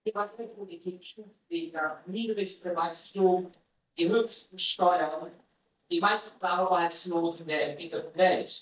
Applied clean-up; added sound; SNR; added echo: neural mask model DeepFilterNet 3.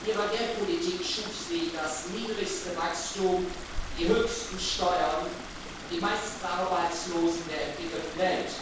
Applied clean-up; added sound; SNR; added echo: none; Stream; 9 dB; reverberation time 0.6 s.